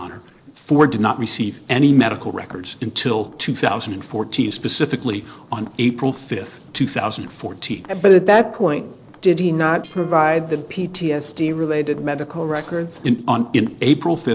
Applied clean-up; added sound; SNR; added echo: neural separator model SepFormer DNS4.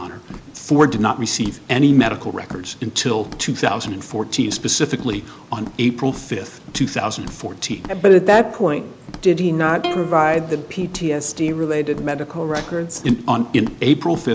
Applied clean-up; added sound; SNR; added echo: none; Plucked string instrument + Walk, footsteps; 16 dB; none.